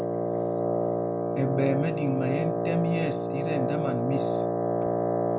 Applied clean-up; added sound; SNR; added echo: none; Wind instrument, woodwind instrument; -4 dB; none.